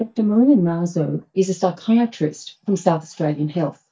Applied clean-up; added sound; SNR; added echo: neural mask model DeepFilterNet 3.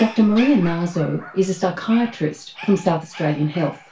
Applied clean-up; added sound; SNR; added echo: none; Dog; 17 dB; reverberation time 0.2 s.